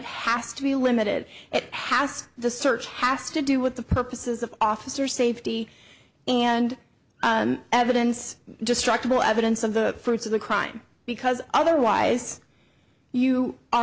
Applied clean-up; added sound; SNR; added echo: none; none; none; none.